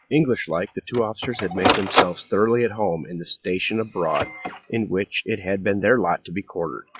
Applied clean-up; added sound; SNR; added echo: classical method log-MMSE.